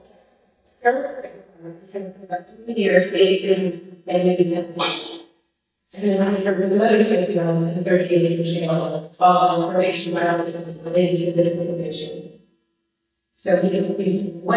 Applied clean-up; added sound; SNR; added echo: neural mask model DeepFilterNet 3.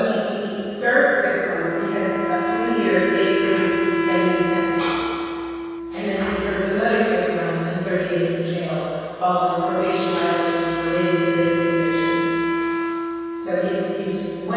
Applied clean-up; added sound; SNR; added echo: none; Wind instrument, woodwind instrument; 3 dB; reverberation time 2.2 s.